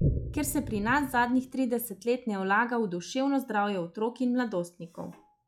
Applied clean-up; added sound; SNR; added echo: classical method log-MMSE.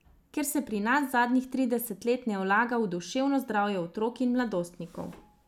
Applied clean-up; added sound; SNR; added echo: none; none; none; none.